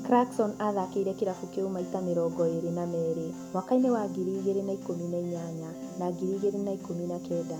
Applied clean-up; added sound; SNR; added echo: none; Piano; 10 dB; none.